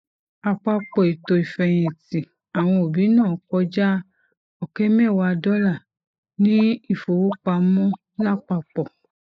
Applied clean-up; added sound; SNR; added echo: neural mask model Resemble Enhance denoiser.